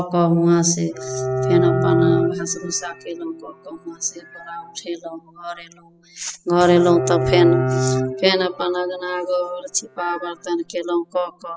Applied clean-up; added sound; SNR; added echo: classical method spectral subtraction.